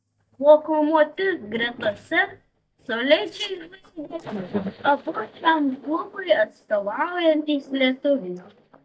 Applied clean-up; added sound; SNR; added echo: neural mask model DeepFilterNet 3.